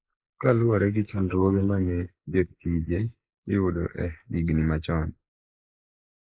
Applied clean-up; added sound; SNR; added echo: neural mask model Resemble Enhance denoiser.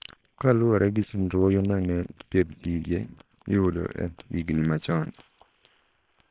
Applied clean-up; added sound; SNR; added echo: neural separator model SepFormer WHAM!.